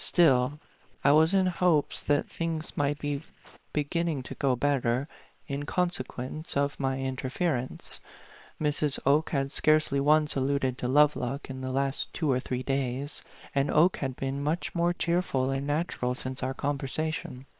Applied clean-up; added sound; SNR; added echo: neural separator model SepFormer WHAM!.